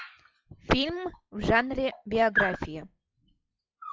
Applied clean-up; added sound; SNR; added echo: classical method log-MMSE.